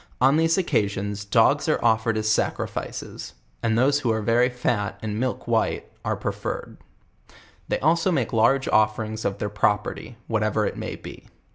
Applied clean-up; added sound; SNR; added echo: none; none; none; none.